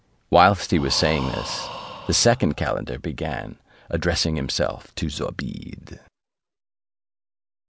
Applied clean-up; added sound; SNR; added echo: none; Breathing; 13 dB; none.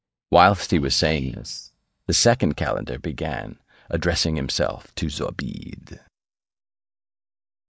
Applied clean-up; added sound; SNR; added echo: neural mask model DeepFilterNet 3.